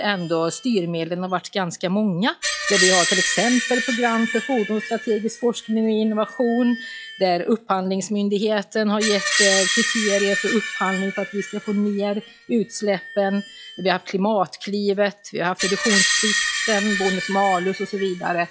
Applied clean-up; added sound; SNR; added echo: classical method log-MMSE.